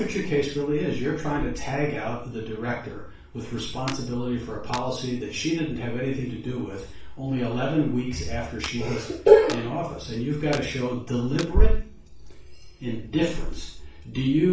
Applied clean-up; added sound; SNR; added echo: none; Clapping; 18 dB; reverberation time 0.4 s.